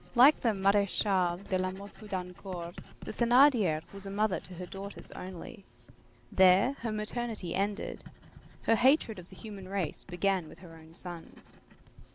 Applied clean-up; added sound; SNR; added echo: none; Writing; 18 dB; none.